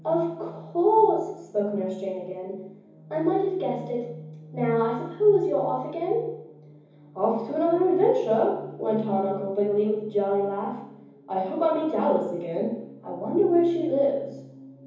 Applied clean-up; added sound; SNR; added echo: none; none; none; reverberation time 0.9 s.